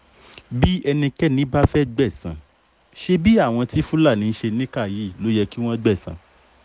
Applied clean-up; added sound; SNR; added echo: none; none; none; none.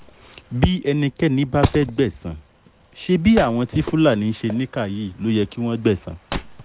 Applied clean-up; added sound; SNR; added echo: none; Wood; 16 dB; none.